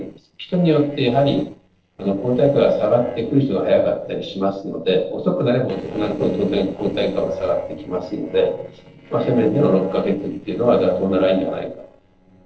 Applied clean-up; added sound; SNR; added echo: neural separator model SepFormer DNS4.